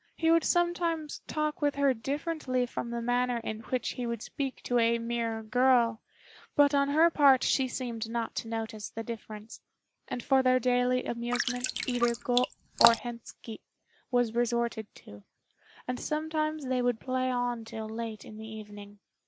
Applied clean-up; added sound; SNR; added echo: neural mask model Resemble Enhance denoiser.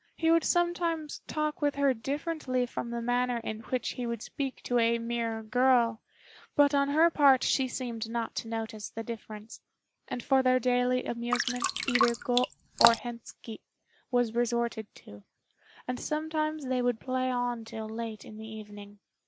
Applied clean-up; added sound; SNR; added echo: none; Drip; 1 dB; none.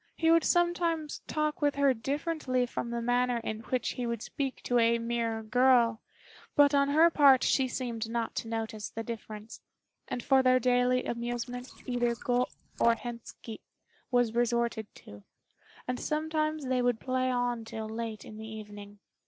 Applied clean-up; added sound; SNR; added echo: neural separator model SepFormer DNS4.